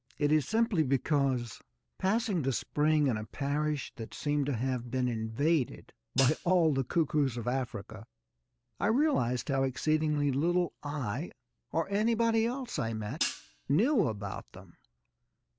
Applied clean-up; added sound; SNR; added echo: none; Hi-hat; 9 dB; none.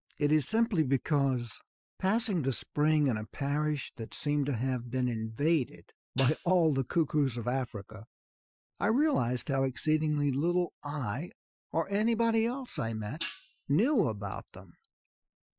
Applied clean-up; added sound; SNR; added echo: classical method Wiener filter.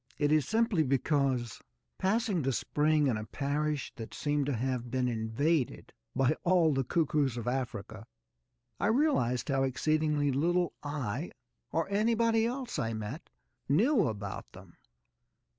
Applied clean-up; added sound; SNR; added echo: none; none; none; none.